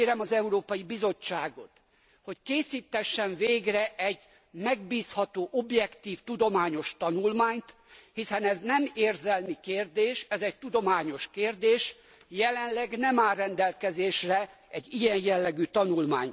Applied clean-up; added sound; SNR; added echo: none; none; none; none.